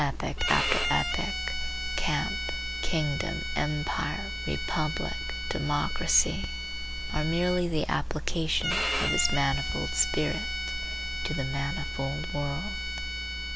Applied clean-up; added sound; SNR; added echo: none; Bowed string instrument; 5 dB; none.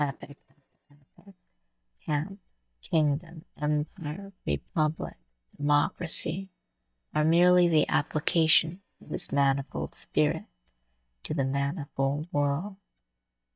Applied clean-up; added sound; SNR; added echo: neural mask model DeepFilterNet 3.